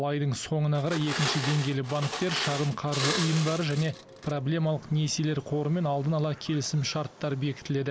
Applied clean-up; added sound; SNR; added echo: none; Glass; 6 dB; none.